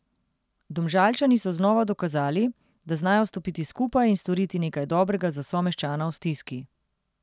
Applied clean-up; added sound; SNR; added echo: none; none; none; none.